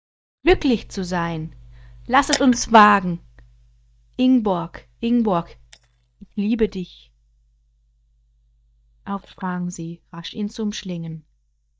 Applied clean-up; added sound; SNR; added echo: neural mask model DeepFilterNet 3.